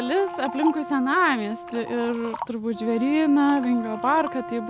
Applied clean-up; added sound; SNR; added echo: none; Brass instrument + Liquid; 11 dB; none.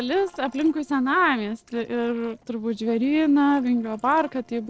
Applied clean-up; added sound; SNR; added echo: neural separator model SepFormer DNS4.